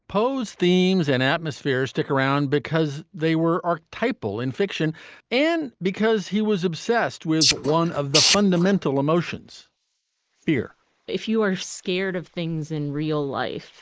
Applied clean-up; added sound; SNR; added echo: neural mask model Resemble Enhance denoiser.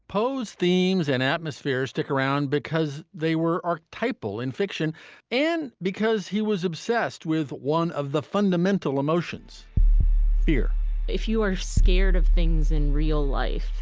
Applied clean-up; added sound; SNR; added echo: none; none; none; none.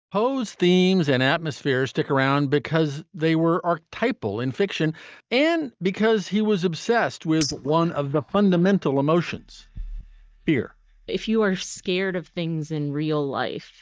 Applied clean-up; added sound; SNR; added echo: neural mask model DeepFilterNet 3.